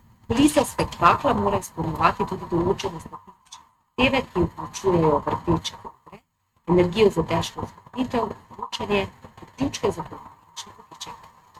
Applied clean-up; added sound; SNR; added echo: neural mask model RNNoise.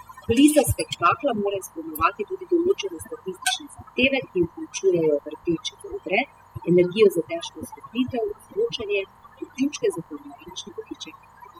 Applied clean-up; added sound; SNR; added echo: classical method spectral subtraction.